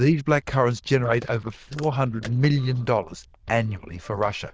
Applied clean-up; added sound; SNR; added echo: neural diffusion model UNIVERSE++.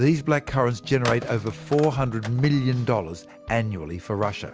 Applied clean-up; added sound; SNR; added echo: none; Telephone; 14 dB; none.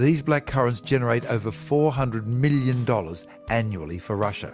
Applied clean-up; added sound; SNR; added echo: none; none; none; none.